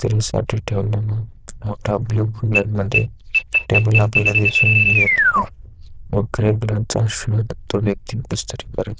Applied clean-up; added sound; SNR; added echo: neural diffusion model UNIVERSE++.